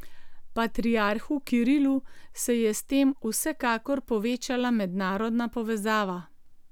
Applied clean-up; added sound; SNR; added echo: none; none; none; none.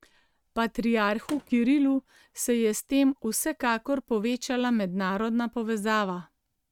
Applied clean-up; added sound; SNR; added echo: neural mask model RNNoise.